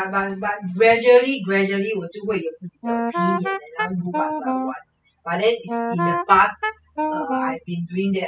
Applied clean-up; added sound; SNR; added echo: classical method spectral subtraction.